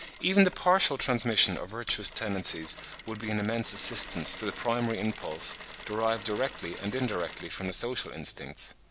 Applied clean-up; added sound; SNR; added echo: none; Mechanisms; 15 dB; none.